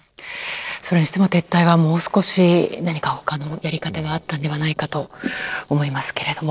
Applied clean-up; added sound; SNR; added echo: neural separator model SepFormer DNS4.